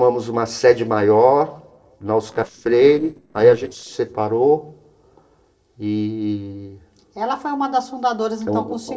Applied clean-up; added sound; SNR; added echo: neural separator model SepFormer DNS4.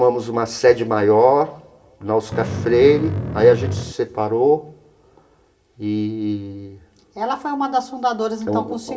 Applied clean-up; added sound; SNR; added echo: none; Bass guitar; 5 dB; reverberation time 0.7 s.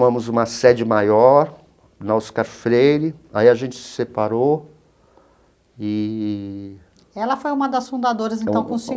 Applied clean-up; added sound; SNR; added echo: none; none; none; none.